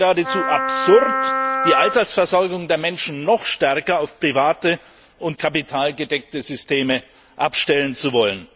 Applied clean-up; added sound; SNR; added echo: none; Wind instrument, woodwind instrument; 2 dB; none.